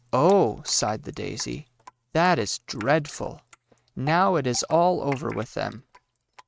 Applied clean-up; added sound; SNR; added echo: neural mask model RNNoise.